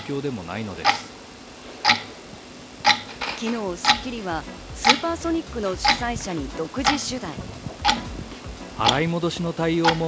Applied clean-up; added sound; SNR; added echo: none; Clock; -2 dB; none.